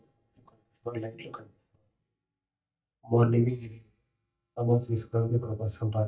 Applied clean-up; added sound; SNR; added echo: neural mask model DeepFilterNet 3.